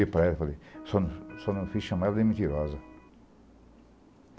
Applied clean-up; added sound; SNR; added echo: none; Electric guitar; 17 dB; none.